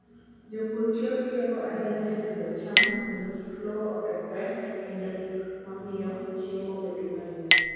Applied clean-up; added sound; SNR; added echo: none; Chink, clink; 1 dB; reverberation time 2.2 s.